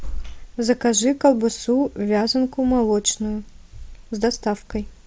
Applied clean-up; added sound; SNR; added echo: none; none; none; none.